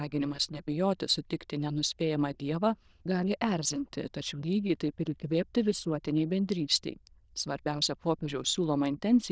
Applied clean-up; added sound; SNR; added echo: neural diffusion model UNIVERSE++.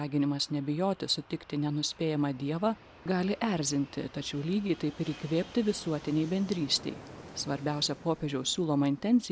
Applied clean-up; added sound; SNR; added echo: none; Fixed-wing aircraft, airplane; 20 dB; none.